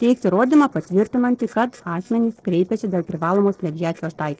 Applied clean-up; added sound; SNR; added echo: neural separator model SepFormer DNS4.